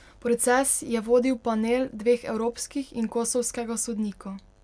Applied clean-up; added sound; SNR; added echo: none; none; none; none.